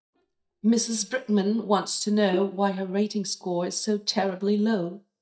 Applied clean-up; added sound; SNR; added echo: neural mask model DeepFilterNet 3.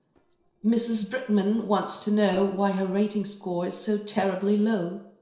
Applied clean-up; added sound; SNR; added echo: neural separator model SepFormer DNS4.